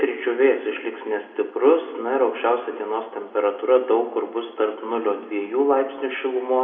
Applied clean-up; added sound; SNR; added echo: none; none; none; reverberation time 1.7 s.